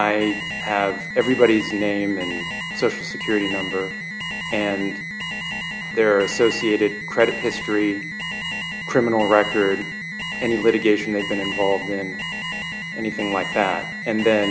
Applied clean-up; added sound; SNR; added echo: none; Alarm; 7 dB; none.